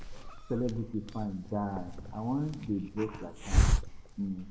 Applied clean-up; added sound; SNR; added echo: none; Hiss; -3 dB; reverberation time 1.1 s.